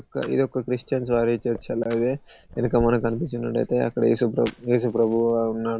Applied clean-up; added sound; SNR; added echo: none; Fire; 19 dB; none.